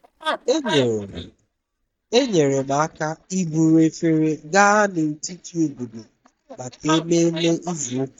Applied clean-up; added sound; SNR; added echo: neural mask model DeepFilterNet 3.